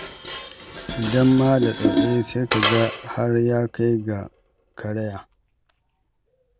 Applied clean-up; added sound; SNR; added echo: none; Dishes, pots, and pans; 5 dB; none.